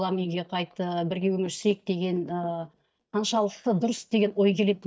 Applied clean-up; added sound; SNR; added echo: neural mask model DeepFilterNet 3.